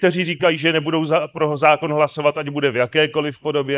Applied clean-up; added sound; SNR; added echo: neural mask model Resemble Enhance denoiser.